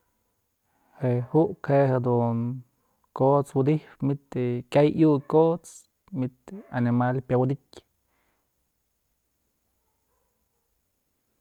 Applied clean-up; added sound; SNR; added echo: none; none; none; none.